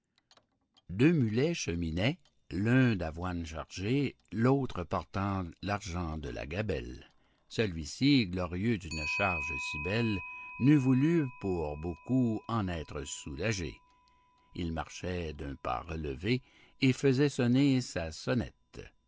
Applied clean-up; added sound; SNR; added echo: none; Clock; 16 dB; none.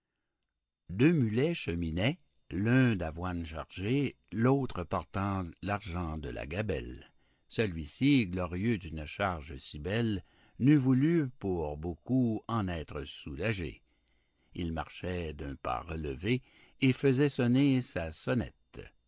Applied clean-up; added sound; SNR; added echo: none; none; none; none.